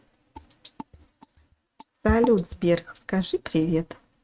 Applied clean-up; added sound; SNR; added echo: neural mask model RNNoise.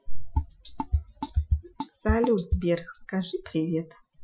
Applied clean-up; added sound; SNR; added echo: classical method Wiener filter.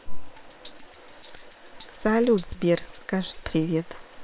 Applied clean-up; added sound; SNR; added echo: neural separator model SepFormer WHAM!.